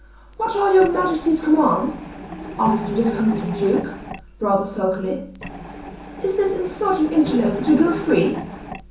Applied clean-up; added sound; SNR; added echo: none; Mechanisms; 11 dB; reverberation time 0.6 s.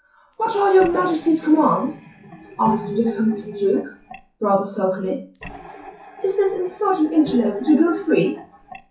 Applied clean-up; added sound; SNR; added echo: classical method WPE with log-MMSE.